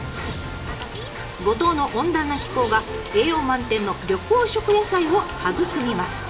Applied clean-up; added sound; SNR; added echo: none; Rain; 12 dB; reverberation time 0.7 s.